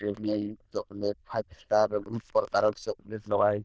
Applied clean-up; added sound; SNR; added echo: neural diffusion model UNIVERSE++.